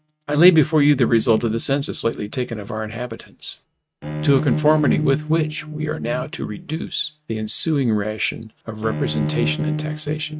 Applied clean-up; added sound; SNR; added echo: neural mask model RNNoise.